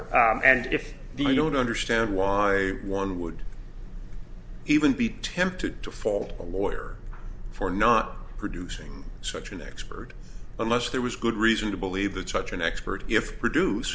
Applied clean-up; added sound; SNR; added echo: none; none; none; none.